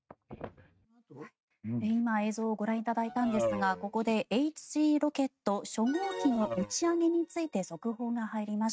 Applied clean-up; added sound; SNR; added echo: neural mask model RNNoise.